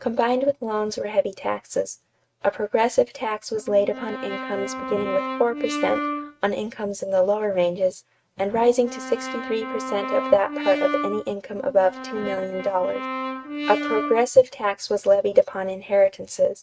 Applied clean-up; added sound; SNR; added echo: neural mask model RNNoise.